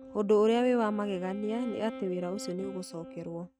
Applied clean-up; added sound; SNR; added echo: neural mask model RNNoise.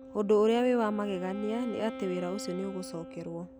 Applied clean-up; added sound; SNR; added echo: none; Wind instrument, woodwind instrument; 12 dB; none.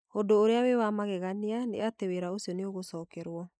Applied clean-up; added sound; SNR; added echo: neural mask model Resemble Enhance denoiser.